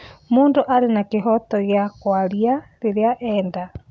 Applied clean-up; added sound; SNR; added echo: none; none; none; none.